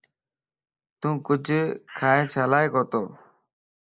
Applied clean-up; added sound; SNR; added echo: neural mask model Resemble Enhance denoiser.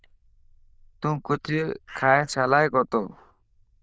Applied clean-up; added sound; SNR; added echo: neural diffusion model UNIVERSE++.